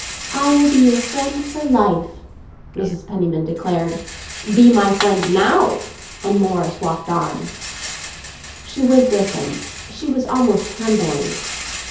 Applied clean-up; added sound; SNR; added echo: none; Rattle; 12 dB; reverberation time 0.5 s.